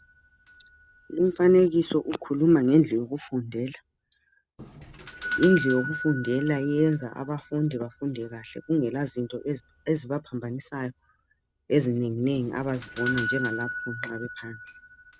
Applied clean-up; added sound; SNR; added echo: none; Doorbell; 2 dB; none.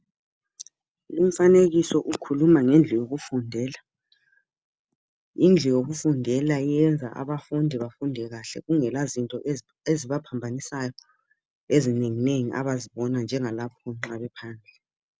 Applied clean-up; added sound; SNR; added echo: none; none; none; none.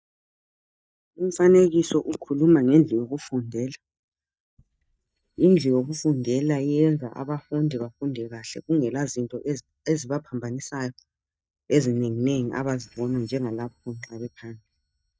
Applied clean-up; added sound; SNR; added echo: neural mask model DeepFilterNet 3.